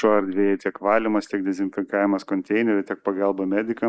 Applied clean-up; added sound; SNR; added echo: neural mask model Resemble Enhance denoiser.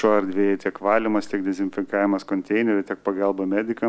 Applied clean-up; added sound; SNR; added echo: none; none; none; none.